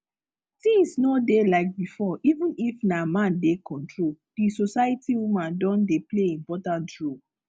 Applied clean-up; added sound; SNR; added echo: none; none; none; none.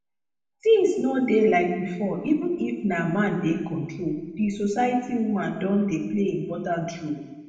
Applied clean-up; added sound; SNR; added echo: none; none; none; reverberation time 1.0 s.